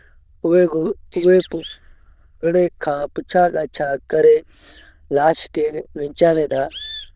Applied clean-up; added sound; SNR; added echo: neural diffusion model UNIVERSE++.